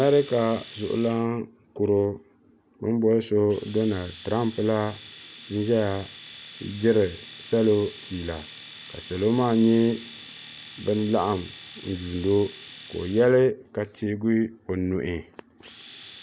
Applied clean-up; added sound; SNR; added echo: none; Domestic sounds, home sounds; 18 dB; none.